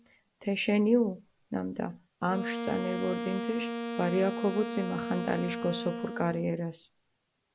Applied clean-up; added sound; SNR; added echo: none; Wind instrument, woodwind instrument; 7 dB; none.